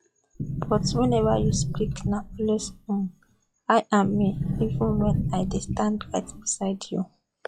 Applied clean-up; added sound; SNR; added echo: classical method log-MMSE.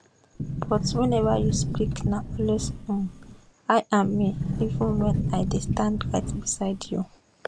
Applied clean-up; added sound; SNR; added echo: none; Sliding door; 2 dB; none.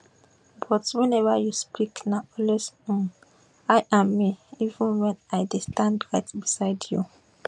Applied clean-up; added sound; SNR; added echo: none; none; none; none.